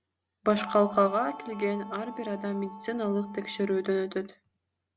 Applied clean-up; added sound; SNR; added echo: none; Guitar; 14 dB; none.